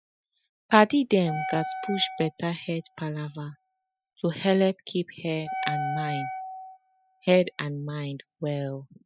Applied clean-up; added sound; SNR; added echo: classical method spectral subtraction.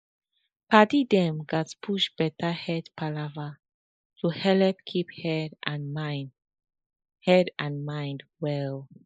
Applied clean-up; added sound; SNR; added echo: neural mask model Resemble Enhance denoiser.